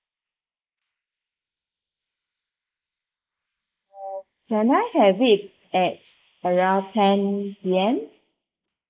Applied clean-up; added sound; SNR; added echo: neural mask model Resemble Enhance denoiser.